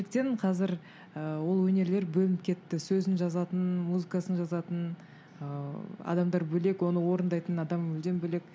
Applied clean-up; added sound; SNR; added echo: none; none; none; none.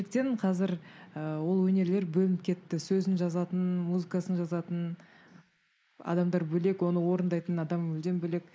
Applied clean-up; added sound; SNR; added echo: neural mask model Resemble Enhance denoiser.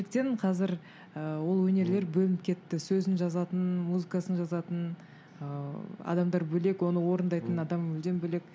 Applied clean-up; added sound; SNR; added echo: none; Brass instrument; 14 dB; none.